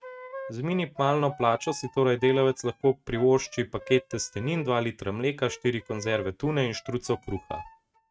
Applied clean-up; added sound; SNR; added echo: neural mask model RNNoise.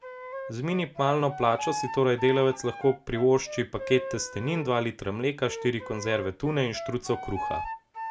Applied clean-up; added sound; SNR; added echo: none; Wind instrument, woodwind instrument; 11 dB; none.